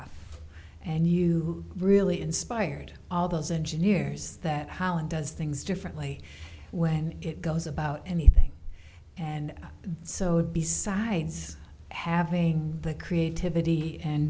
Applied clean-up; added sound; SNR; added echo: none; none; none; none.